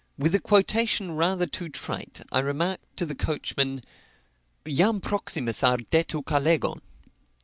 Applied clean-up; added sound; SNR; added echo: none; none; none; none.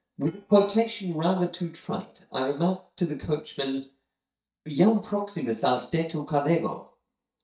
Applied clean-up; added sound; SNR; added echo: neural mask model DeepFilterNet 3.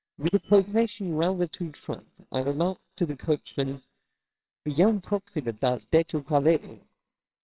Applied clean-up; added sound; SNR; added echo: neural separator model SepFormer WHAMR!.